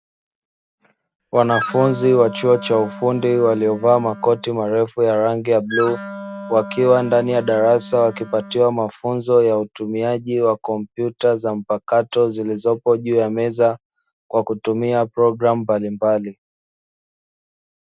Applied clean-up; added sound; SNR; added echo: none; Wind instrument, woodwind instrument; 13 dB; none.